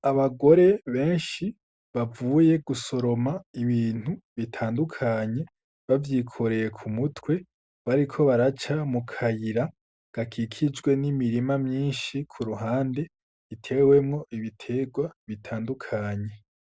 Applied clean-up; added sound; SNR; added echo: none; none; none; none.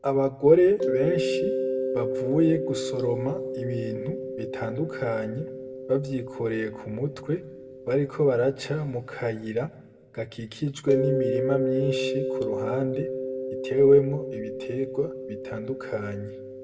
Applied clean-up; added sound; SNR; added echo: none; Mallet percussion; 4 dB; reverberation time 0.9 s.